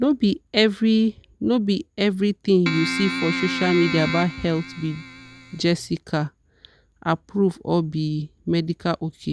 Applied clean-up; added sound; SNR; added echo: none; Keyboard (musical); 6 dB; none.